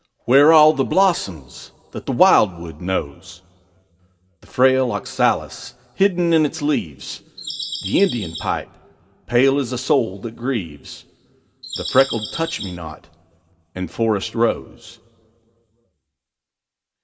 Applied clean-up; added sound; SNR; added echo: none; Bird vocalization, bird call, bird song; 9 dB; reverberation time 0.2 s.